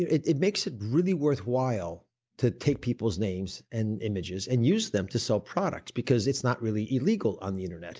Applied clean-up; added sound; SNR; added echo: none; none; none; none.